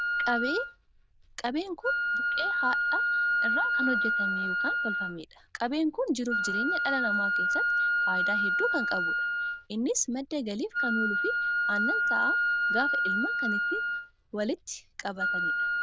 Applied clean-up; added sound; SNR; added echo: neural diffusion model UNIVERSE++.